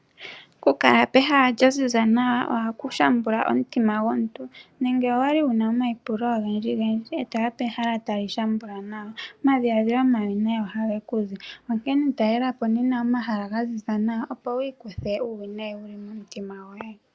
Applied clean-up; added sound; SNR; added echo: none; none; none; none.